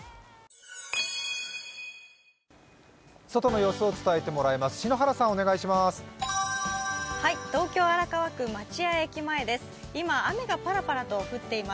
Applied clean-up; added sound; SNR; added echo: none; none; none; none.